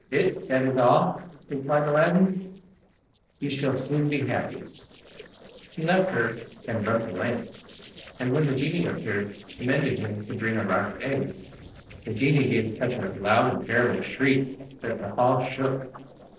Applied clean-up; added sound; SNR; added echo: neural separator model SepFormer DNS4.